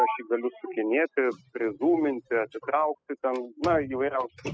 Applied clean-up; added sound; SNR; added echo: classical method spectral subtraction.